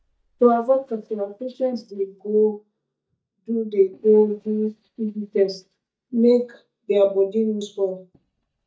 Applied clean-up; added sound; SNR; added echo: neural mask model DeepFilterNet 3.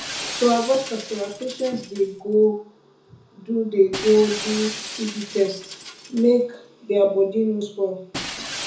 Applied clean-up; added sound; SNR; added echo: none; Shatter; 13 dB; reverberation time 0.6 s.